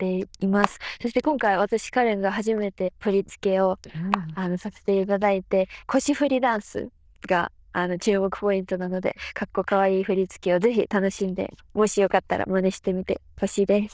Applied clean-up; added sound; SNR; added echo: neural diffusion model UNIVERSE++.